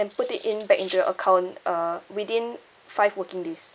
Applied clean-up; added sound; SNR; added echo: none; Cutlery, silverware; 10 dB; none.